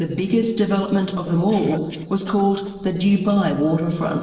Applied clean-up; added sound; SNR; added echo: neural separator model SepFormer DNS4.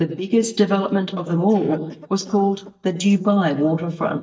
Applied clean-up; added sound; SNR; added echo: neural mask model DeepFilterNet 3.